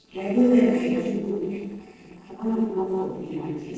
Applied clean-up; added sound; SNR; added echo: neural separator model SepFormer DNS4.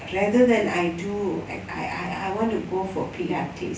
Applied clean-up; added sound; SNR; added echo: none; none; none; none.